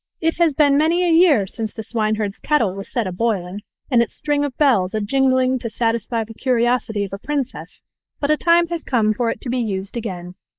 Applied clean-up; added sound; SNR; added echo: neural mask model Resemble Enhance denoiser.